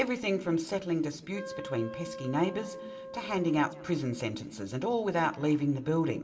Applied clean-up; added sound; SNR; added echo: none; Wind instrument, woodwind instrument; 12 dB; reverberation time 2.1 s.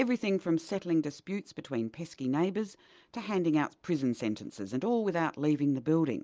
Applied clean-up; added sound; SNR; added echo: none; none; none; none.